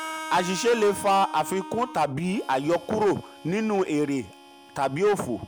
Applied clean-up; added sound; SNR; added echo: none; Harmonica; 15 dB; none.